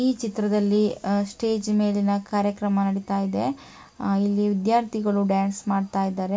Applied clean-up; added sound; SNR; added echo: none; none; none; none.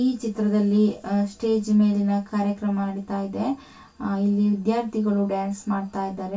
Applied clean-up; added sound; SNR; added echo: none; none; none; reverberation time 0.2 s.